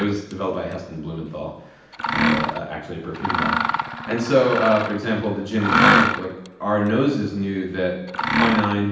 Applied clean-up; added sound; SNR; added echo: none; Mechanisms; 1 dB; reverberation time 0.9 s.